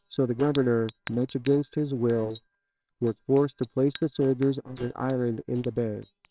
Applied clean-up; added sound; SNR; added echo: neural separator model SepFormer WHAMR!.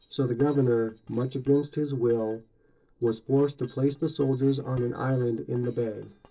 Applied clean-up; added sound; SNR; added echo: neural separator model SepFormer DNS4.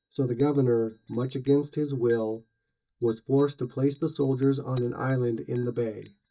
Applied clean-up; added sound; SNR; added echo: neural mask model DeepFilterNet 3.